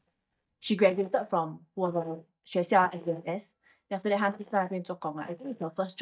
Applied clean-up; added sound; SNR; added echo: neural mask model DeepFilterNet 3.